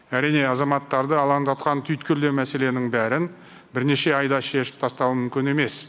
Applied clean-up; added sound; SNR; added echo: none; none; none; none.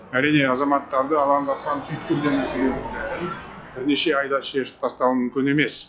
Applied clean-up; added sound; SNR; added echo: classical method log-MMSE.